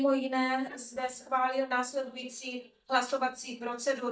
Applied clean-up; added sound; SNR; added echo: neural mask model DeepFilterNet 3.